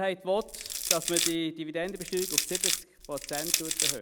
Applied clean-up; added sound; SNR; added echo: none; Crushing; -2 dB; none.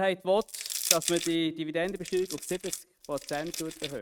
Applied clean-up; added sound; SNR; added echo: neural mask model RNNoise.